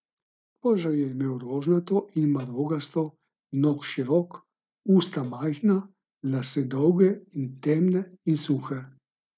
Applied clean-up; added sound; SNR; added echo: neural mask model DeepFilterNet 3.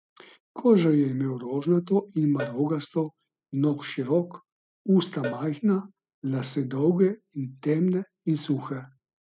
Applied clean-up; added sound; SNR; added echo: classical method spectral subtraction.